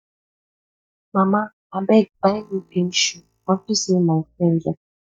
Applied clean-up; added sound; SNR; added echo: neural mask model DeepFilterNet 3.